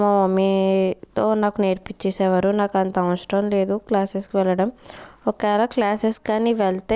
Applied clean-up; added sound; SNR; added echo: none; none; none; none.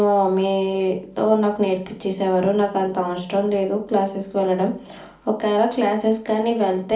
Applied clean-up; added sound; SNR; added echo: none; none; none; reverberation time 0.4 s.